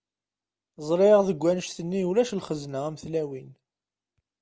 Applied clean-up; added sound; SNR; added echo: none; none; none; none.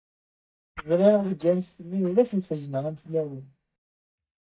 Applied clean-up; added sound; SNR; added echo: neural mask model DeepFilterNet 3.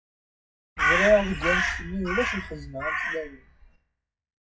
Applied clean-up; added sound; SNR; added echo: classical method WPE with log-MMSE.